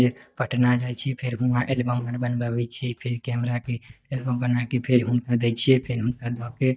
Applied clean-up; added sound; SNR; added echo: neural mask model DeepFilterNet 3.